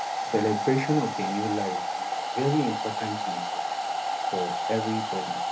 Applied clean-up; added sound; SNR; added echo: none; Domestic sounds, home sounds; 0 dB; reverberation time 0.3 s.